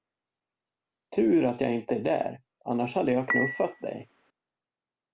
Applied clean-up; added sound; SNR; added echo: none; Dishes, pots, and pans / Chink, clink; 4 dB; none.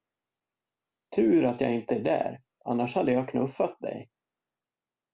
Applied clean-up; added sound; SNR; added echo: none; none; none; none.